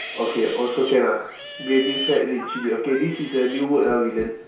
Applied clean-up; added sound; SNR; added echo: none; Livestock, farm animals, working animals; 12 dB; reverberation time 0.6 s.